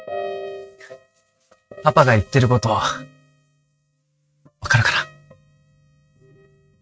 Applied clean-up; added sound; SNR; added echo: neural mask model RNNoise.